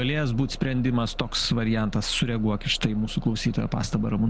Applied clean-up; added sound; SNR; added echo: none; Bus; 12 dB; none.